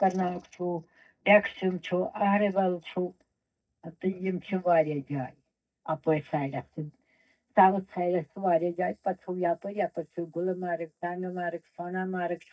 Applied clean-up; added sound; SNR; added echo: neural mask model DeepFilterNet 3.